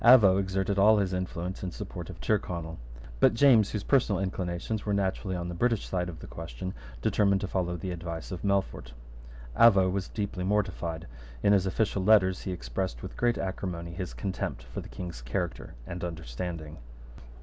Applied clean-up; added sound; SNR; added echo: none; none; none; none.